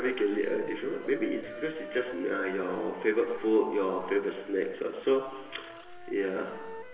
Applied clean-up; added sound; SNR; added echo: none; Wind instrument, woodwind instrument; 15 dB; reverberation time 1.3 s.